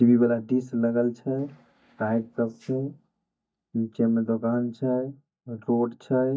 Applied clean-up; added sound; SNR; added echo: neural mask model DeepFilterNet 3.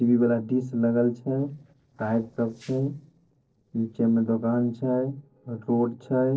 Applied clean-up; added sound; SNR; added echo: neural separator model SepFormer DNS4.